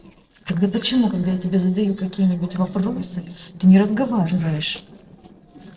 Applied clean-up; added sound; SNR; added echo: neural separator model SepFormer DNS4.